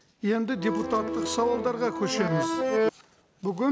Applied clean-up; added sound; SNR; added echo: none; Accordion; 0 dB; none.